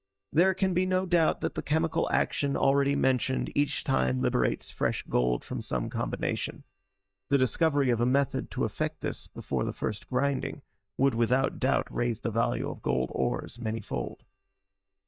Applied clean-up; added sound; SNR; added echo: neural mask model DeepFilterNet 3.